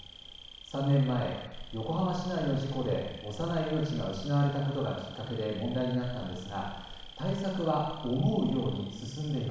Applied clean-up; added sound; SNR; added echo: none; Insect; 14 dB; reverberation time 1.1 s.